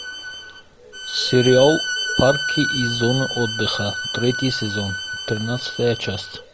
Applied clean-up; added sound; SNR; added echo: none; Bowed string instrument; 5 dB; none.